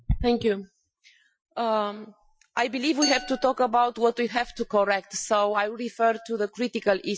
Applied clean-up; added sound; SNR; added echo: classical method Wiener filter.